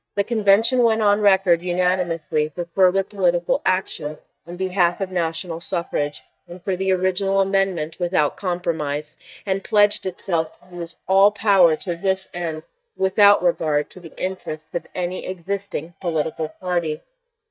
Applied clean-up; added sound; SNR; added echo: neural mask model DeepFilterNet 3.